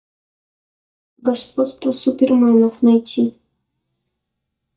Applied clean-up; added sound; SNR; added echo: neural mask model DeepFilterNet 3.